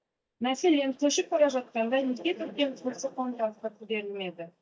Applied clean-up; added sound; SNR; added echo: neural mask model DeepFilterNet 3.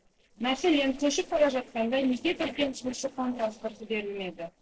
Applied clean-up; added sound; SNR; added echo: neural separator model SepFormer DNS4.